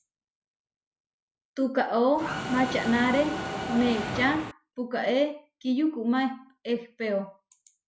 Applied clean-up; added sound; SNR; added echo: none; Mechanisms; 4 dB; none.